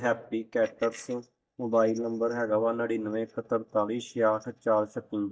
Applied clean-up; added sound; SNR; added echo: neural mask model DeepFilterNet 3.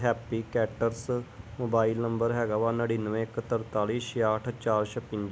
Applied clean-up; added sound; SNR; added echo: none; none; none; none.